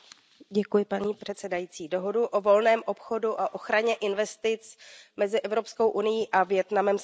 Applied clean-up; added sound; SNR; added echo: none; none; none; none.